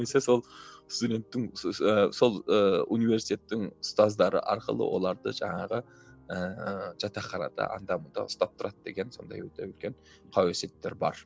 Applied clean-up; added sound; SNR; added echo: none; none; none; none.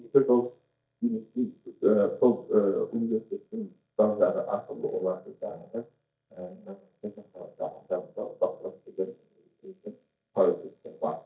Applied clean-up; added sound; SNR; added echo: neural mask model DeepFilterNet 3.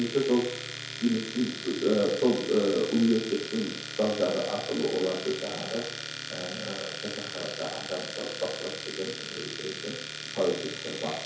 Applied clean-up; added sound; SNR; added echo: none; Domestic sounds, home sounds; 8 dB; reverberation time 2.4 s.